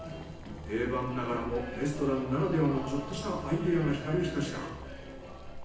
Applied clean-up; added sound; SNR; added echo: none; Boiling; 15 dB; reverberation time 0.9 s.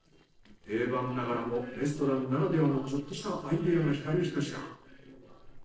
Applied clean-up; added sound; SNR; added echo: neural separator model SepFormer DNS4.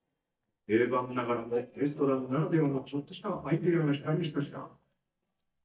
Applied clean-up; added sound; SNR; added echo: neural mask model DeepFilterNet 3.